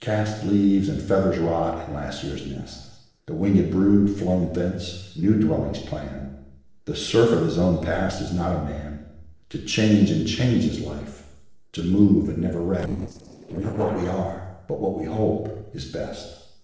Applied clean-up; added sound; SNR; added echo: neural separator model SepFormer DNS4.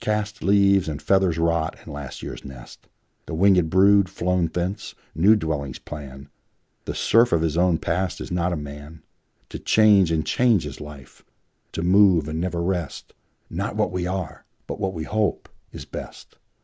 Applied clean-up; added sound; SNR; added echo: none; none; none; none.